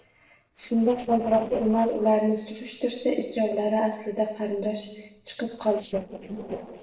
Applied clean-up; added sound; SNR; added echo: neural separator model SepFormer DNS4.